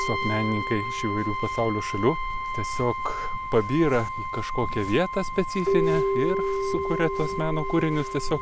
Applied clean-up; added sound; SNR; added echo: none; Keyboard (musical) + Brass instrument; 3 dB; none.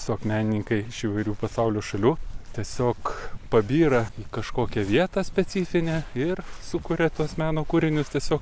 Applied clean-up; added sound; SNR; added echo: none; none; none; none.